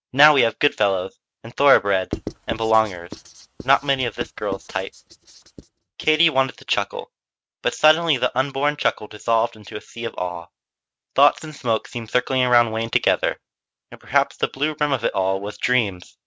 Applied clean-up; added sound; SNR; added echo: neural mask model RNNoise.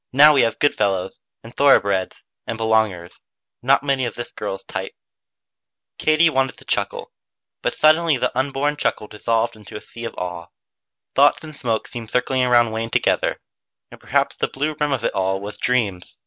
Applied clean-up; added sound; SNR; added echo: none; none; none; none.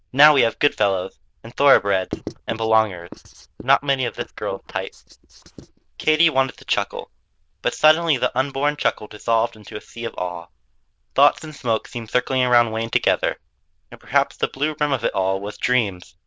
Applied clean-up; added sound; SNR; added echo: neural diffusion model UNIVERSE++.